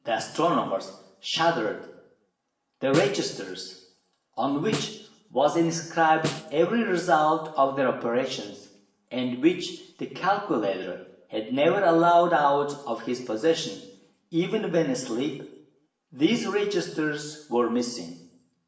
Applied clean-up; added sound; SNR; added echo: none; Snare drum; 10 dB; reverberation time 0.7 s.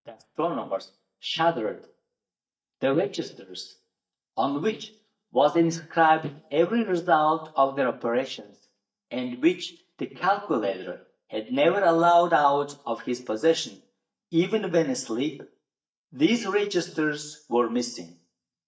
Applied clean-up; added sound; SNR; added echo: neural mask model DeepFilterNet 3.